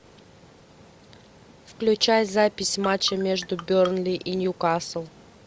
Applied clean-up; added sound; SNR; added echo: none; Marimba, xylophone; 14 dB; none.